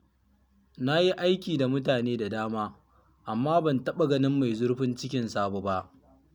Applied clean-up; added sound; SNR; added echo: none; none; none; none.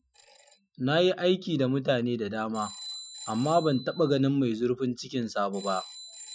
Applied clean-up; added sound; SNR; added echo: classical method Wiener filter.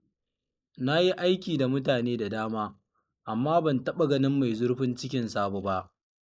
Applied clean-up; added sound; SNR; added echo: neural mask model Resemble Enhance denoiser.